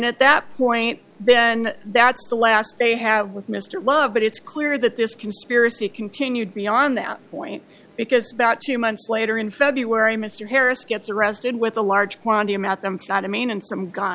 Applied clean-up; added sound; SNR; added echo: none; none; none; none.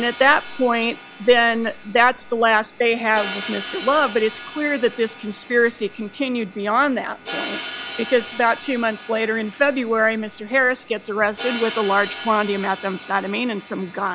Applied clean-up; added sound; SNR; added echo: none; Crash cymbal; 14 dB; none.